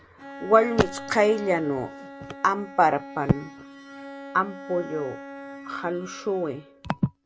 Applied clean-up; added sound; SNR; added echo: none; Bowed string instrument; 14 dB; none.